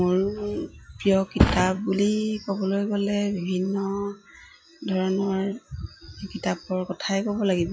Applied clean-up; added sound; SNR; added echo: classical method log-MMSE.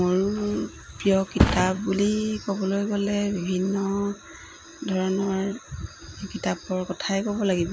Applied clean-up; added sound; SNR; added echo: none; Thump, thud; 8 dB; none.